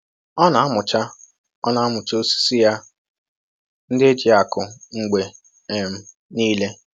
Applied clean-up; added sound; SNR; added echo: none; none; none; none.